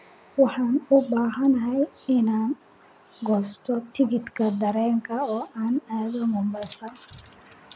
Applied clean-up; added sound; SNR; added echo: none; none; none; none.